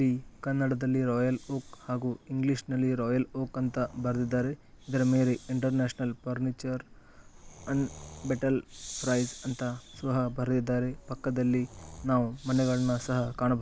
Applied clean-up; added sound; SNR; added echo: none; Ocean + Breathing; 17 dB; none.